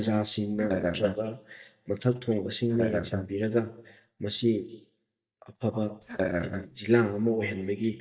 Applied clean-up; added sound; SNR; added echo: neural mask model DeepFilterNet 3.